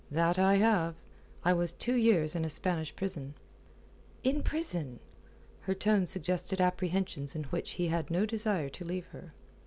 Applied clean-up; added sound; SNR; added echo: none; none; none; none.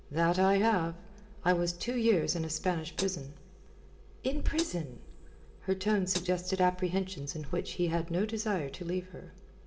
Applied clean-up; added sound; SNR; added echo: none; Hi-hat; 14 dB; reverberation time 0.8 s.